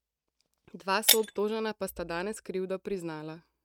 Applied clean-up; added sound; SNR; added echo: neural mask model RNNoise.